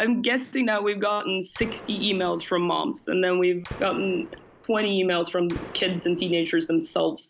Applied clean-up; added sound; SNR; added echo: none; Gunshot, gunfire; 18 dB; none.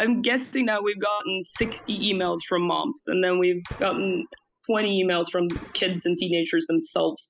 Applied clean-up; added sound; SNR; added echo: classical method spectral subtraction.